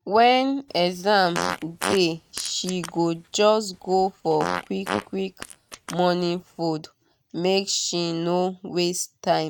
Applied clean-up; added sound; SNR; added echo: neural mask model RNNoise.